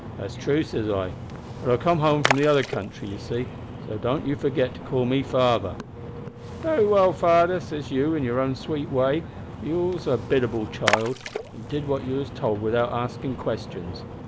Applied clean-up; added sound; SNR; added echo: none; Splash, splatter; 8 dB; none.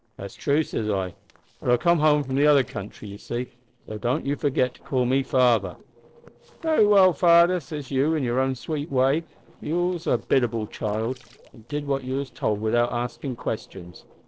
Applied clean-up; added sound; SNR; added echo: neural separator model SepFormer DNS4.